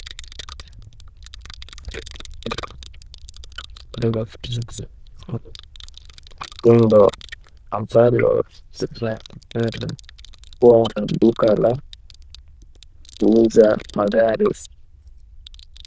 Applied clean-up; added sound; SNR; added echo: neural diffusion model UNIVERSE++.